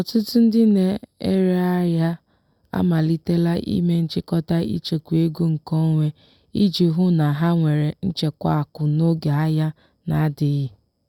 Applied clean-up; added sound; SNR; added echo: none; none; none; none.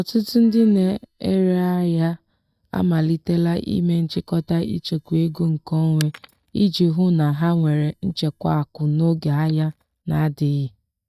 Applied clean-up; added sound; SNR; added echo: neural mask model DeepFilterNet 3.